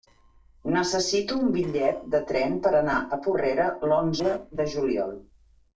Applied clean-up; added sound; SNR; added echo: neural separator model SepFormer DNS4.